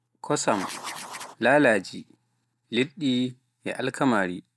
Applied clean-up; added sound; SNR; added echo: none; Writing; 12 dB; none.